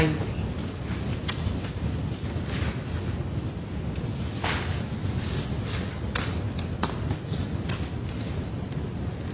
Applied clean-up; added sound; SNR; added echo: none; none; none; none.